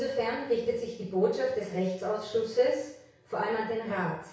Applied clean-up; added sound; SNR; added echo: none; none; none; reverberation time 0.6 s.